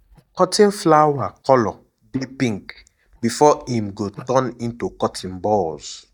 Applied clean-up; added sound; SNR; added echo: neural mask model DeepFilterNet 3.